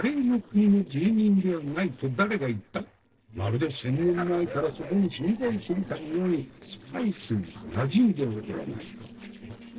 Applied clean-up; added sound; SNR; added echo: neural separator model SepFormer DNS4.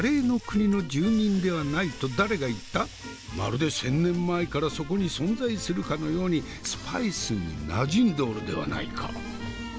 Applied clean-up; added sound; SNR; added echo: none; none; none; none.